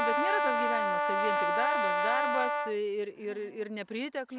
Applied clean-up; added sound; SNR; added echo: none; Brass instrument; -5 dB; none.